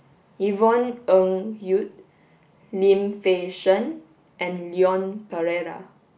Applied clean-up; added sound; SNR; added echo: none; none; none; none.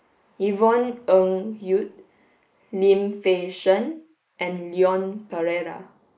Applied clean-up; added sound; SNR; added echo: neural mask model Resemble Enhance denoiser.